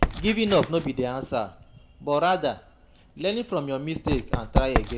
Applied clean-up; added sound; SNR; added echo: none; Run; 4 dB; reverberation time 0.4 s.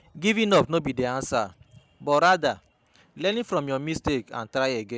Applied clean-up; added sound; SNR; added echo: none; none; none; none.